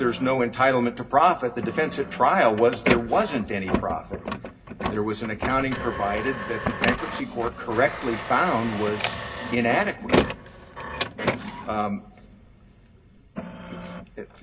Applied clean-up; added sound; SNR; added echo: none; Printer; 5 dB; reverberation time 0.4 s.